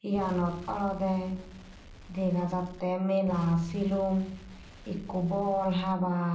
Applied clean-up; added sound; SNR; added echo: none; Explosion; 18 dB; reverberation time 0.6 s.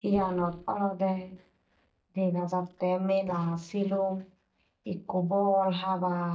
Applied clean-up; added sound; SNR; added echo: neural mask model DeepFilterNet 3.